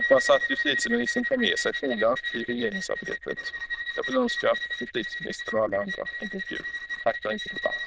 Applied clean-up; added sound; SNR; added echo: neural diffusion model UNIVERSE++.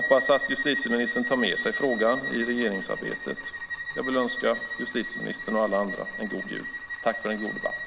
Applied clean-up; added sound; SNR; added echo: none; Bowed string instrument; 5 dB; none.